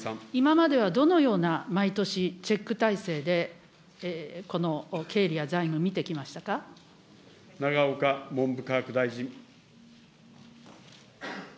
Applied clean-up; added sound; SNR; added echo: none; none; none; none.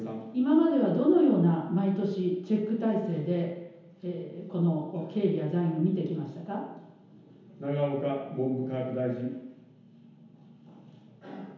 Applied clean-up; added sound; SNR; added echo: none; none; none; reverberation time 1.0 s.